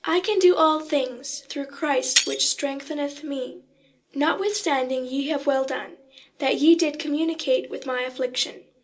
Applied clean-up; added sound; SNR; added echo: none; Shatter; 6 dB; reverberation time 0.2 s.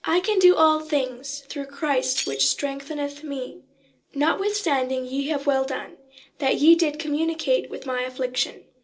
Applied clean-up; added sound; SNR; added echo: neural separator model SepFormer DNS4.